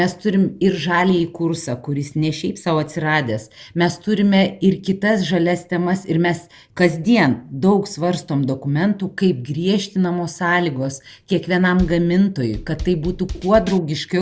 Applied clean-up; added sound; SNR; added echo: none; Bass drum / Snare drum / Drum kit; 12 dB; none.